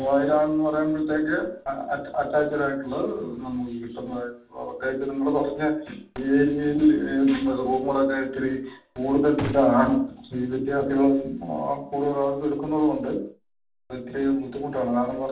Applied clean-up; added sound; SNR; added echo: none; Gunshot, gunfire; 12 dB; reverberation time 0.4 s.